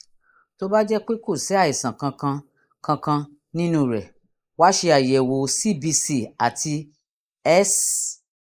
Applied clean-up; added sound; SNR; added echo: neural mask model Resemble Enhance denoiser.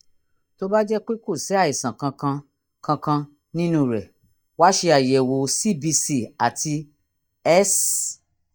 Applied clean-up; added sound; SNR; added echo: neural mask model DeepFilterNet 3.